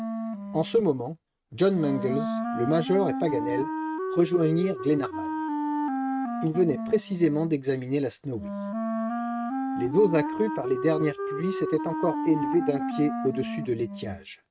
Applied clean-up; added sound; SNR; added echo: neural mask model RNNoise.